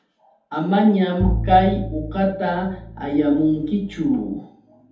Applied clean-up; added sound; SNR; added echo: none; Bowed string instrument; 7 dB; reverberation time 0.6 s.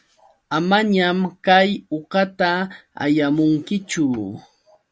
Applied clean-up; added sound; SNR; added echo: none; none; none; none.